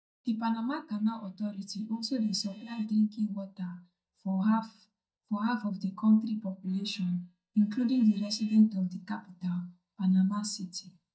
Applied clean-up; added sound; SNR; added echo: neural mask model DeepFilterNet 3.